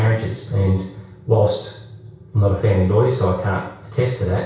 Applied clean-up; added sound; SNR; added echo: none; none; none; reverberation time 0.6 s.